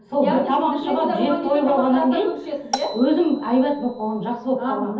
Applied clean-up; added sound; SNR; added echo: none; Marimba, xylophone; 14 dB; reverberation time 0.5 s.